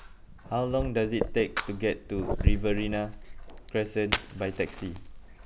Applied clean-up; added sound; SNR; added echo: none; Fire; 1 dB; none.